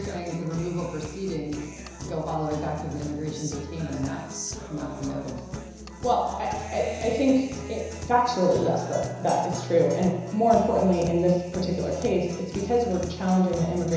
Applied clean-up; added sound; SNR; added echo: none; Guitar; 11 dB; reverberation time 1.0 s.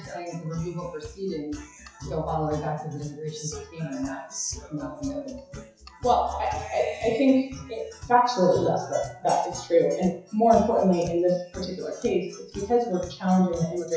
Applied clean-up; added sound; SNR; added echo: classical method WPE with log-MMSE.